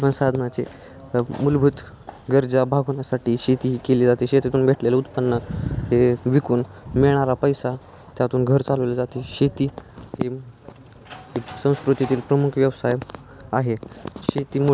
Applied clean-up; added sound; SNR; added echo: none; none; none; none.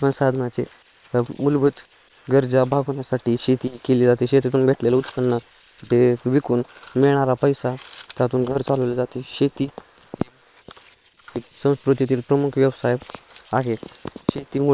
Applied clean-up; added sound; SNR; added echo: neural separator model SepFormer WHAM!.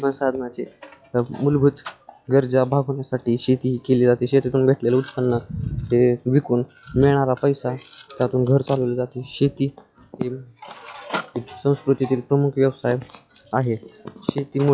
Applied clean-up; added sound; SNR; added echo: classical method log-MMSE.